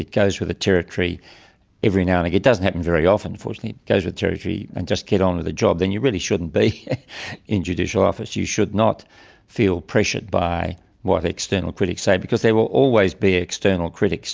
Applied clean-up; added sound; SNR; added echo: none; none; none; none.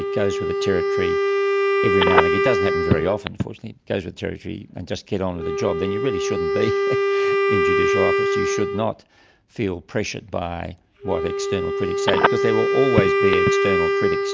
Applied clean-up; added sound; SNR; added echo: none; Telephone + Wind instrument, woodwind instrument; -5 dB; none.